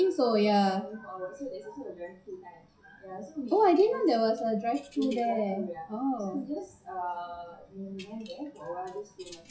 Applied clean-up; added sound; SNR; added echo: classical method WPE with log-MMSE.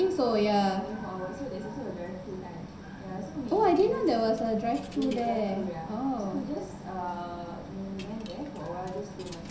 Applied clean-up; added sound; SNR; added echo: none; Coin (dropping); 19 dB; reverberation time 0.7 s.